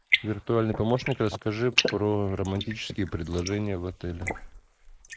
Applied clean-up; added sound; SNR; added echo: neural mask model Resemble Enhance denoiser.